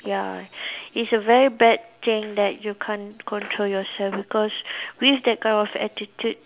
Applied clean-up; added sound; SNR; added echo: none; none; none; none.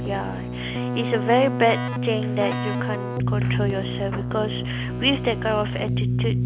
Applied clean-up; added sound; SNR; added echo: none; Keyboard (musical); 0 dB; none.